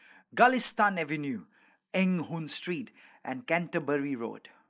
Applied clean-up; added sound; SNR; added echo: neural mask model Resemble Enhance denoiser.